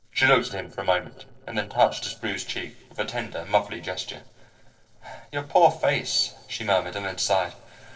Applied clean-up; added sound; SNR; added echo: neural separator model SepFormer DNS4.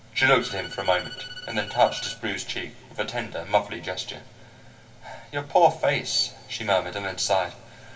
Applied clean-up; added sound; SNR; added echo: none; Bowed string instrument; 13 dB; reverberation time 3.0 s.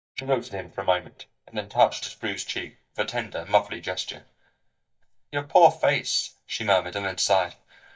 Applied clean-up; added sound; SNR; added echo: neural mask model DeepFilterNet 3.